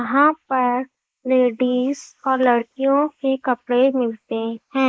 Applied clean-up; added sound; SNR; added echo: neural mask model Resemble Enhance denoiser.